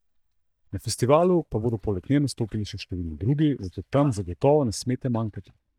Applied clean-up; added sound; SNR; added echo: neural mask model DeepFilterNet 3.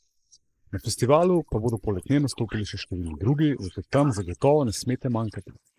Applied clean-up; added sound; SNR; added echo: neural mask model Resemble Enhance denoiser.